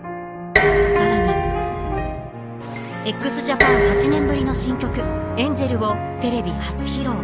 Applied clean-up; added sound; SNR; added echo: none; Dishes, pots, and pans; -1 dB; none.